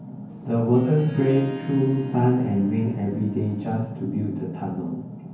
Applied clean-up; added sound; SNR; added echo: none; Harp; 17 dB; reverberation time 0.9 s.